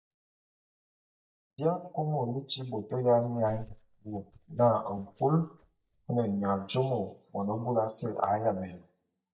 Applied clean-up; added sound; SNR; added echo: neural mask model DeepFilterNet 3.